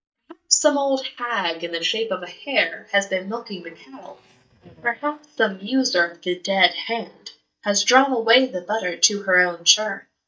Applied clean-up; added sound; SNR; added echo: neural mask model DeepFilterNet 3.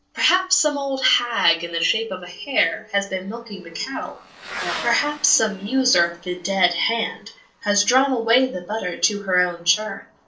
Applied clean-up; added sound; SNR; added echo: neural separator model SepFormer DNS4.